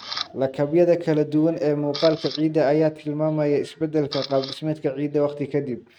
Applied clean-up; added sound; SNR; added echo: neural mask model RNNoise.